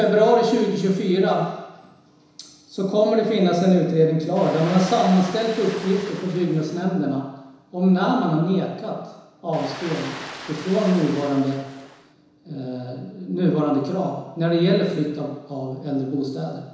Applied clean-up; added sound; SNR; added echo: none; Ocean; 15 dB; reverberation time 1.0 s.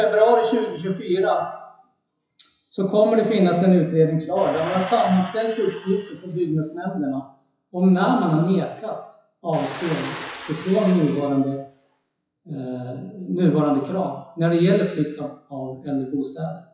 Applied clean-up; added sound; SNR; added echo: classical method WPE with log-MMSE.